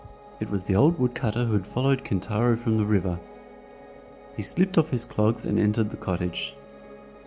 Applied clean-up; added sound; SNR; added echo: none; Piano; 20 dB; none.